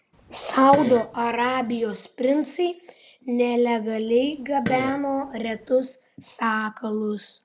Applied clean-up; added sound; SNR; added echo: none; Fart; 12 dB; none.